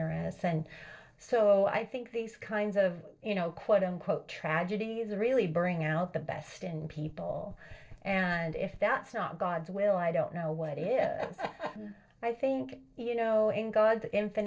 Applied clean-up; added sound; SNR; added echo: neural separator model SepFormer DNS4.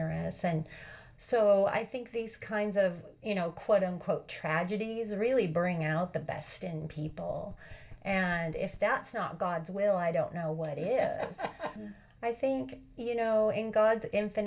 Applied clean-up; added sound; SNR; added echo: none; Knock; 19 dB; reverberation time 0.2 s.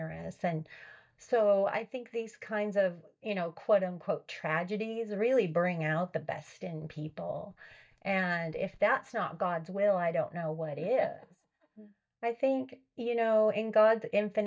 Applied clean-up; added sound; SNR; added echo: neural mask model DeepFilterNet 3.